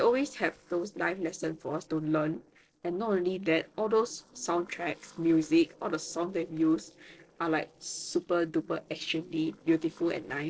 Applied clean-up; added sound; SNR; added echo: neural separator model SepFormer DNS4.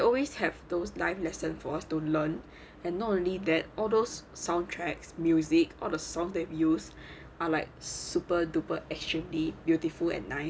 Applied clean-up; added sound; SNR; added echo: none; none; none; none.